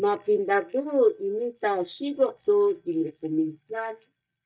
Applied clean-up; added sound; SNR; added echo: neural mask model DeepFilterNet 3.